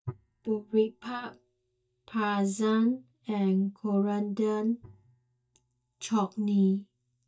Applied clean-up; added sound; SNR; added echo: neural mask model DeepFilterNet 3.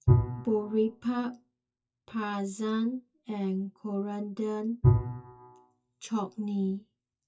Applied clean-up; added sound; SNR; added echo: classical method WPE with log-MMSE.